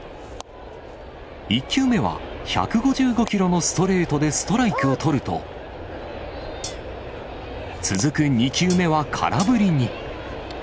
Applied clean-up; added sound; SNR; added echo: none; Hi-hat; 15 dB; none.